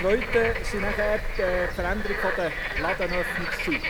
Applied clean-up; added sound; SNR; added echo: none; Bird / Frog; 1 dB; none.